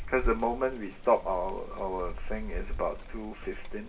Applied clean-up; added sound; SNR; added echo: none; Rain; 4 dB; reverberation time 0.2 s.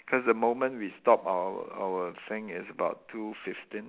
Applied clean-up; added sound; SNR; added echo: none; none; none; none.